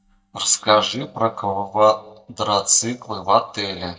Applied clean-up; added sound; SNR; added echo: neural mask model DeepFilterNet 3.